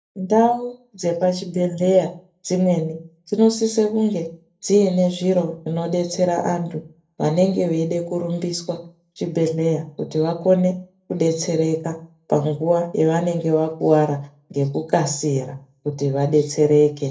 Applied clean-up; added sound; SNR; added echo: none; none; none; reverberation time 0.3 s.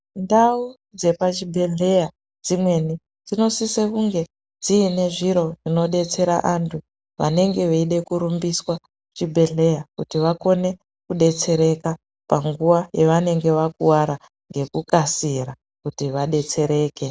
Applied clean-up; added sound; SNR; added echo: none; none; none; none.